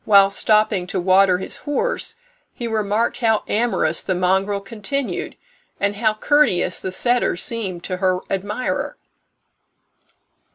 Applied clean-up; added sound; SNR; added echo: none; none; none; none.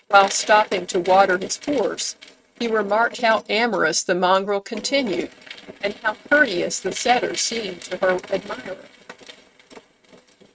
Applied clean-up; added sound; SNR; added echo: neural mask model RNNoise.